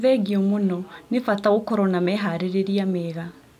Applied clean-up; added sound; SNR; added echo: none; none; none; none.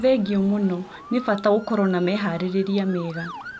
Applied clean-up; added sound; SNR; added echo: none; Motor vehicle (road) / Siren; 18 dB; none.